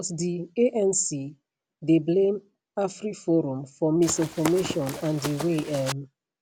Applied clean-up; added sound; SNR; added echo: none; Run; 9 dB; none.